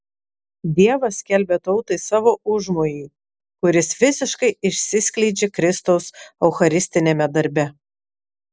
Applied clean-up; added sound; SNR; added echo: none; none; none; none.